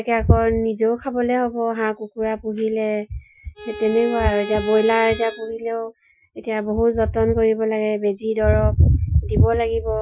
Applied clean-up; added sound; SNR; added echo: classical method Wiener filter.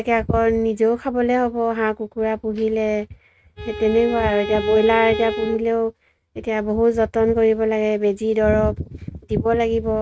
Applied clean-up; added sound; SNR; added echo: neural mask model RNNoise.